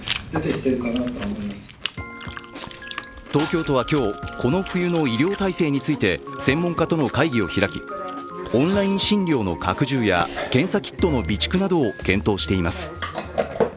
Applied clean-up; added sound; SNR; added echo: none; Chewing, mastication; 12 dB; none.